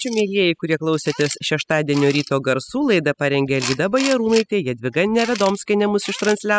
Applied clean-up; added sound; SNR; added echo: classical method spectral subtraction.